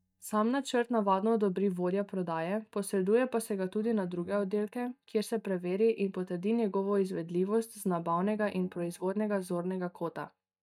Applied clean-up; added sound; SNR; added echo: neural mask model DeepFilterNet 3.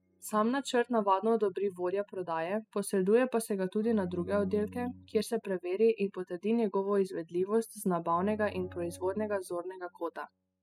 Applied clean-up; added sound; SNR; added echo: classical method spectral subtraction.